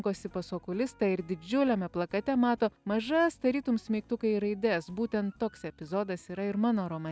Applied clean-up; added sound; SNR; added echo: none; none; none; none.